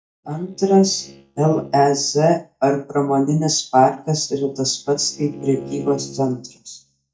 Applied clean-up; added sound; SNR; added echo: neural mask model DeepFilterNet 3.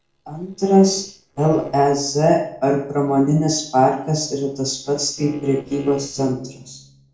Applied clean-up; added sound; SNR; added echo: neural separator model SepFormer DNS4.